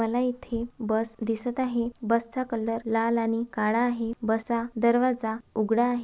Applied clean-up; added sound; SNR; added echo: none; none; none; none.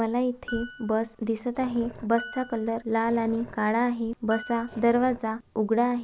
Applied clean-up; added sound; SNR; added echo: none; Growling + Piano; 17 dB; none.